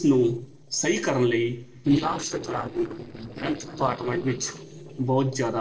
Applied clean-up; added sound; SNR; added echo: neural separator model SepFormer DNS4.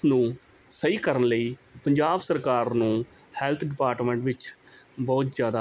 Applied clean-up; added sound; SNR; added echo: none; none; none; none.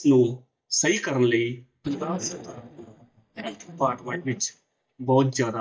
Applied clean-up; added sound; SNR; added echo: neural mask model DeepFilterNet 3.